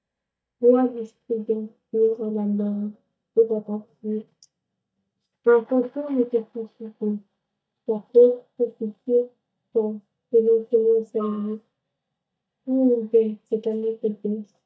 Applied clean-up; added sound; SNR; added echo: neural mask model DeepFilterNet 3.